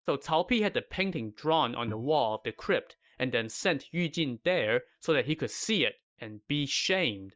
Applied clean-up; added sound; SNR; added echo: neural mask model DeepFilterNet 3.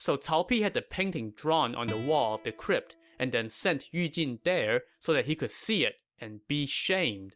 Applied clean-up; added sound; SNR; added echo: none; Acoustic guitar; 17 dB; none.